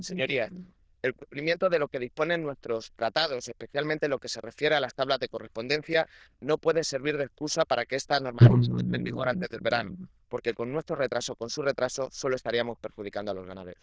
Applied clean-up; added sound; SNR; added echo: neural diffusion model UNIVERSE++.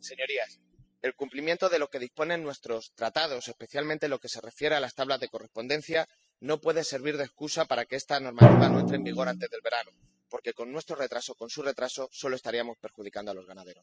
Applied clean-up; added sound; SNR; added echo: classical method spectral subtraction.